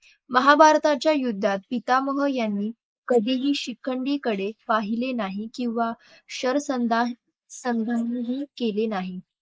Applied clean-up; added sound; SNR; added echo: neural mask model Resemble Enhance denoiser.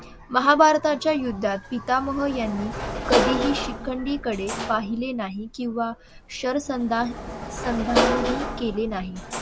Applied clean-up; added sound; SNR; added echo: none; Sliding door / Slam; 5 dB; none.